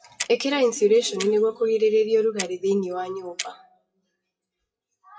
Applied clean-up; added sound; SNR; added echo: classical method WPE with log-MMSE.